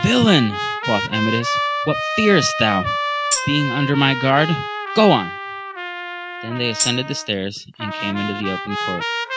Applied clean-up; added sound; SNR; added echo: none; Tambourine + Trumpet; 4 dB; none.